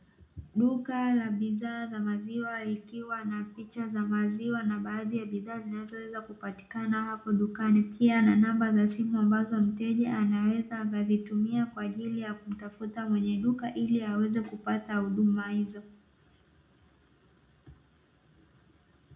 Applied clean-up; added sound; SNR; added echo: none; none; none; reverberation time 0.4 s.